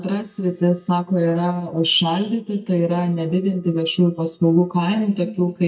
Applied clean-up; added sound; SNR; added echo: neural mask model DeepFilterNet 3.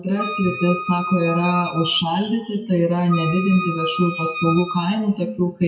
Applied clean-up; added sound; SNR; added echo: classical method WPE with log-MMSE.